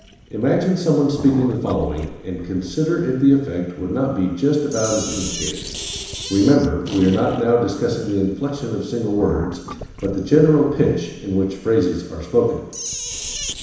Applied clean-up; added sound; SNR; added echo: none; Sink (filling or washing); 14 dB; reverberation time 1.0 s.